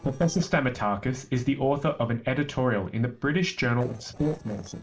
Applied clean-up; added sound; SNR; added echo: neural separator model SepFormer DNS4.